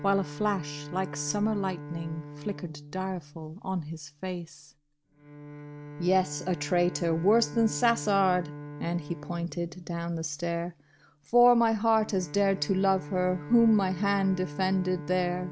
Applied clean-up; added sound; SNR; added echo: none; Bowed string instrument; 13 dB; none.